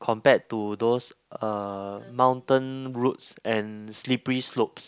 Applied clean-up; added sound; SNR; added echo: none; none; none; none.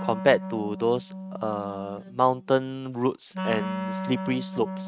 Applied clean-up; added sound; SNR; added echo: neural mask model RNNoise.